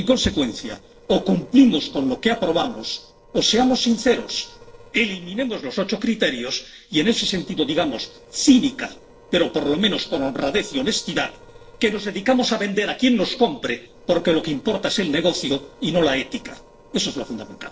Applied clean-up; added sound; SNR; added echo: neural separator model SepFormer DNS4.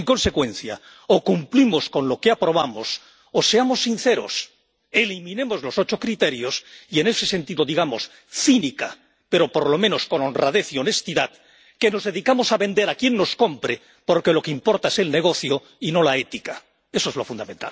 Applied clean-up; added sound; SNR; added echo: none; none; none; none.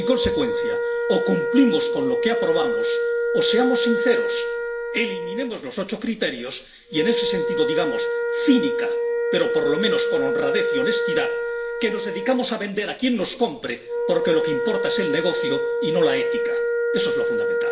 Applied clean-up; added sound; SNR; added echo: none; Wind instrument, woodwind instrument; -1 dB; reverberation time 0.6 s.